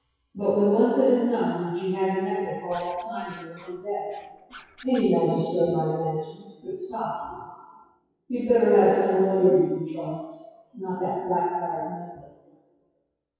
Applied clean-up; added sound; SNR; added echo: classical method WPE with log-MMSE.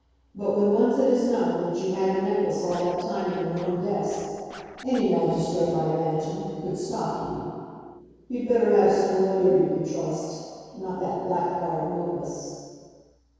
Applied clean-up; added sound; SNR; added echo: neural separator model SepFormer DNS4.